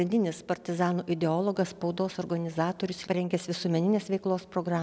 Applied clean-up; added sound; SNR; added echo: none; none; none; none.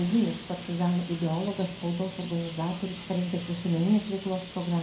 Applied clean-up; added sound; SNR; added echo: none; Traffic noise, roadway noise; 14 dB; reverberation time 0.4 s.